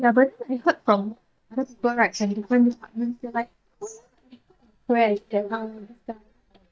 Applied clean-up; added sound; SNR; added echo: neural mask model DeepFilterNet 3.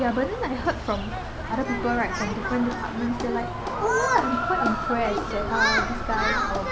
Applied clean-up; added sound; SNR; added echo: none; Human group actions; 0 dB; none.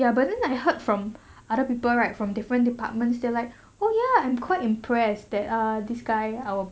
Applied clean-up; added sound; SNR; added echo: none; none; none; none.